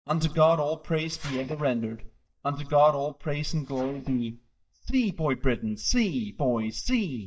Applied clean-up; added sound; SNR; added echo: neural mask model DeepFilterNet 3.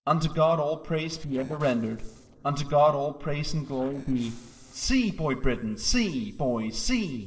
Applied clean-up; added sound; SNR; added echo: neural separator model SepFormer DNS4.